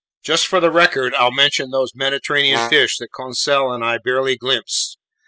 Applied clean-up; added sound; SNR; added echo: classical method spectral subtraction.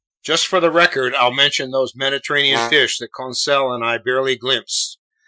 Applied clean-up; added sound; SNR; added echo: classical method Wiener filter.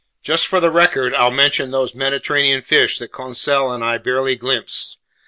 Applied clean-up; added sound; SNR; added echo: none; none; none; none.